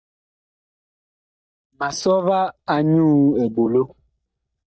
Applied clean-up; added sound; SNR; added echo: neural mask model DeepFilterNet 3.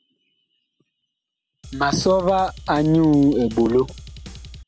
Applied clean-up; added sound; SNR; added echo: none; Drum kit; 16 dB; none.